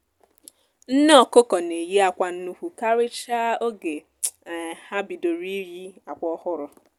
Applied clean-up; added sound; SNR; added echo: none; none; none; none.